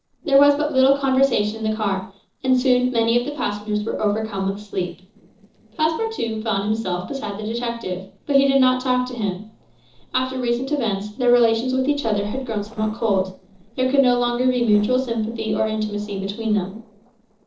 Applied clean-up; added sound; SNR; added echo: neural separator model SepFormer DNS4.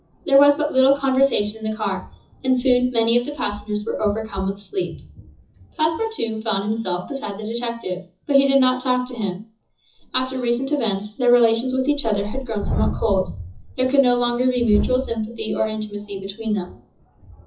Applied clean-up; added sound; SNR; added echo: classical method WPE with log-MMSE.